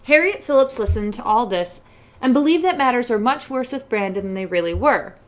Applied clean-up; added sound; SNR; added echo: none; none; none; none.